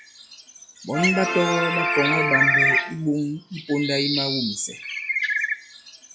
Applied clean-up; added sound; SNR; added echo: classical method log-MMSE.